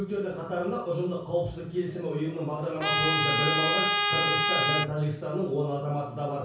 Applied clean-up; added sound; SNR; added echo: none; Trumpet; -4 dB; reverberation time 0.6 s.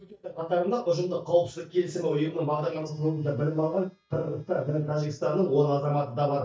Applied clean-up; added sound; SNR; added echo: neural mask model DeepFilterNet 3.